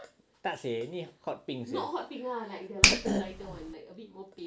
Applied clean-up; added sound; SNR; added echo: none; Finger snapping; -2 dB; none.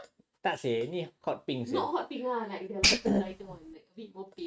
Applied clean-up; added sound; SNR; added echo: neural mask model RNNoise.